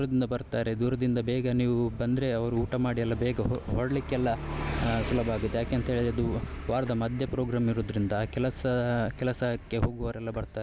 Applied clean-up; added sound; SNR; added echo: none; none; none; none.